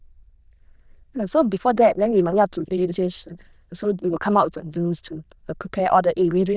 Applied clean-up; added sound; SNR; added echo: neural diffusion model UNIVERSE++.